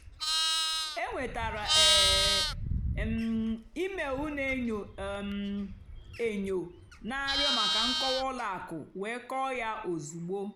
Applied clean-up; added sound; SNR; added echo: none; Livestock, farm animals, working animals; -2 dB; none.